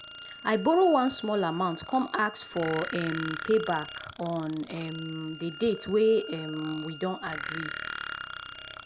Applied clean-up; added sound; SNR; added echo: none; Bowed string instrument + Burping, eructation; 11 dB; none.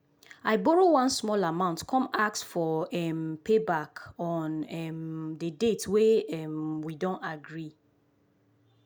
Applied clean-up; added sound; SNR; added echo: none; none; none; none.